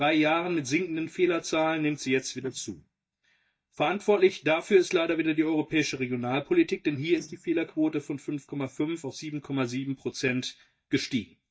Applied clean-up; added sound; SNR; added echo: neural mask model DeepFilterNet 3.